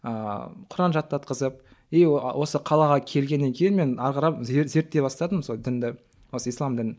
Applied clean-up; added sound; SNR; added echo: none; none; none; none.